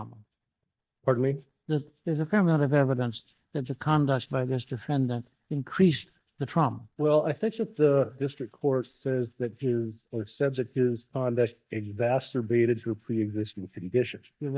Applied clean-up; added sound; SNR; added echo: neural mask model DeepFilterNet 3.